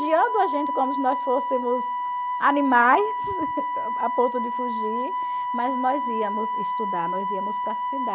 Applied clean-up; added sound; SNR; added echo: none; Wind instrument, woodwind instrument; 1 dB; none.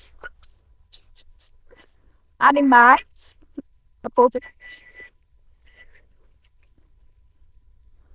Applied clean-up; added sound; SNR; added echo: neural diffusion model UNIVERSE++.